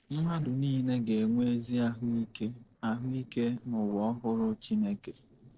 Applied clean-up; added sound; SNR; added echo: neural separator model SepFormer DNS4.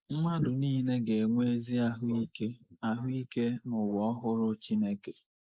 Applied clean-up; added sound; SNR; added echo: neural mask model Resemble Enhance denoiser.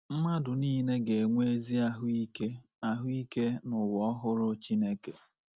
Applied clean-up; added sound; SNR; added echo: none; none; none; none.